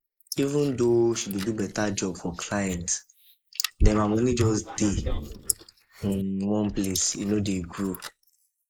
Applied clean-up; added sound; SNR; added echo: neural mask model Resemble Enhance denoiser.